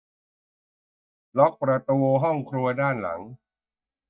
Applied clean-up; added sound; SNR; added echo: neural mask model DeepFilterNet 3.